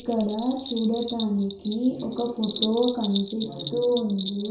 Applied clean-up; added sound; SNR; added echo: none; Bell; 10 dB; reverberation time 0.6 s.